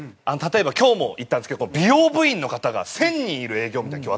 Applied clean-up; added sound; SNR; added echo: none; none; none; none.